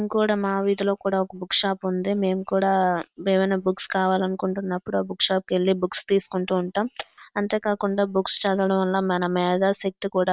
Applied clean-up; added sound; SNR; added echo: neural separator model SepFormer WHAM!.